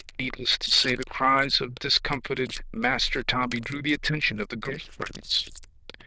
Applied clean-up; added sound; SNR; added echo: neural diffusion model UNIVERSE++.